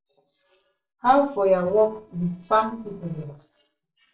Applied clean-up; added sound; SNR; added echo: neural separator model SepFormer DNS4.